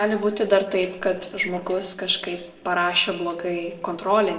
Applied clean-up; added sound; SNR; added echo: neural separator model SepFormer DNS4.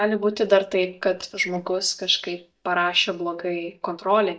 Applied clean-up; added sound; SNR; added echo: neural mask model DeepFilterNet 3.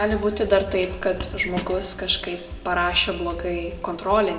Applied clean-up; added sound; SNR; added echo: none; Snare drum; 10 dB; reverberation time 0.8 s.